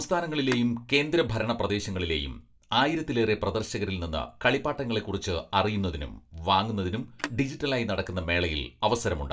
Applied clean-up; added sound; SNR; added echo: none; Telephone; 15 dB; reverberation time 0.2 s.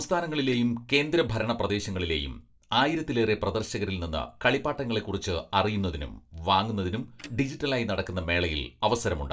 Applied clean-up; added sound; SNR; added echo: neural separator model SepFormer DNS4.